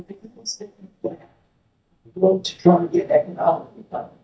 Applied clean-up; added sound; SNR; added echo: neural mask model DeepFilterNet 3.